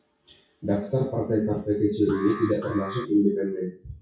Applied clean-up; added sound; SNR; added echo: classical method WPE with log-MMSE.